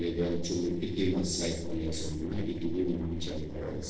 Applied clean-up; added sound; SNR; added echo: neural separator model SepFormer DNS4.